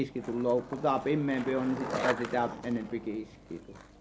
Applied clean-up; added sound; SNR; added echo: none; Skateboard; 8 dB; none.